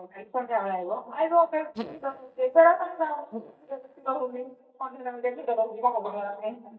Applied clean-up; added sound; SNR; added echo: neural mask model DeepFilterNet 3.